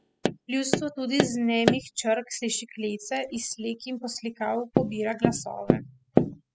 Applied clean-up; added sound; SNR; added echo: classical method spectral subtraction.